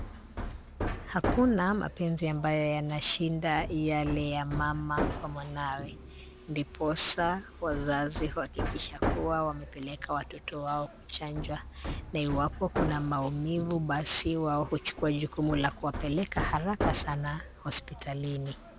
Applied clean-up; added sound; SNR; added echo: none; Hammer; 8 dB; none.